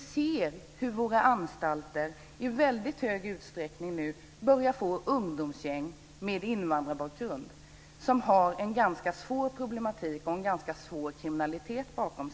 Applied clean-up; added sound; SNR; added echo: none; none; none; none.